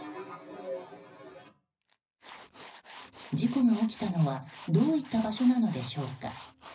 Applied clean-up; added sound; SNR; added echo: none; Tools; 18 dB; reverberation time 0.4 s.